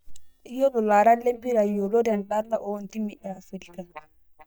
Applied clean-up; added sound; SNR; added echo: neural mask model DeepFilterNet 3.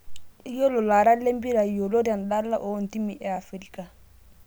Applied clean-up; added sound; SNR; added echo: none; none; none; none.